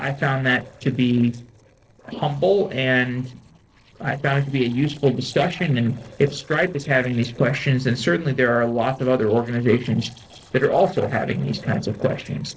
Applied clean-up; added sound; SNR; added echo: neural separator model SepFormer DNS4.